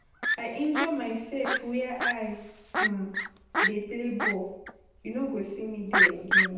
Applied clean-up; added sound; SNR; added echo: none; Fowl; -3 dB; reverberation time 0.9 s.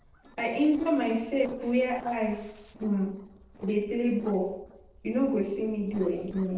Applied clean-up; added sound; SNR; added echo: neural separator model SepFormer DNS4.